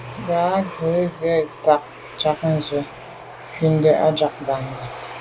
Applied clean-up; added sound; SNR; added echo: none; Aircraft; 16 dB; none.